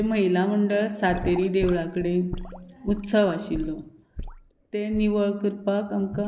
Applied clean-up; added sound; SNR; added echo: none; Sink (filling or washing) / Gurgling / Liquid; 13 dB; none.